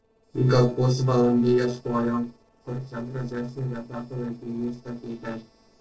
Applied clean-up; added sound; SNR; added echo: neural separator model SepFormer DNS4.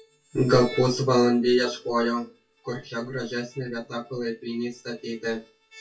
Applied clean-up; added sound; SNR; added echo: classical method WPE with log-MMSE.